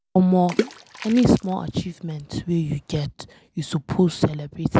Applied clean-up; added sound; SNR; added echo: none; Water / Splash, splatter; 11 dB; none.